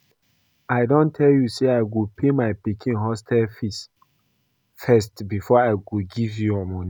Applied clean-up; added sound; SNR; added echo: none; none; none; none.